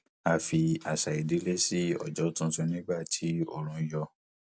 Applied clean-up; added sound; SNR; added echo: none; none; none; none.